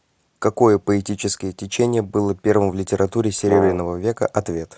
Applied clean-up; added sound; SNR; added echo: none; Brass instrument; 5 dB; none.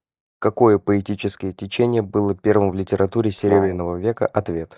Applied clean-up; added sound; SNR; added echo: neural mask model DeepFilterNet 3.